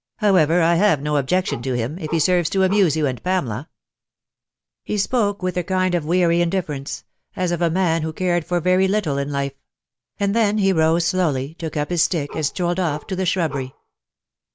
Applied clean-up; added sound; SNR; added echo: none; Bark; 17 dB; none.